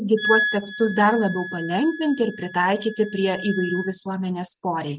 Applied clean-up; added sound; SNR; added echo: none; Wind instrument, woodwind instrument; 8 dB; none.